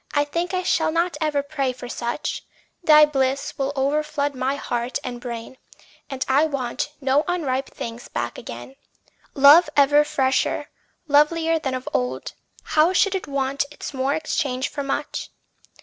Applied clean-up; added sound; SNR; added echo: none; none; none; none.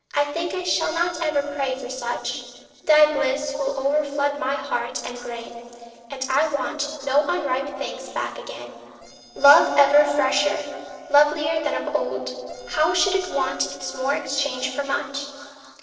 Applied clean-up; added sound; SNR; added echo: neural separator model SepFormer DNS4.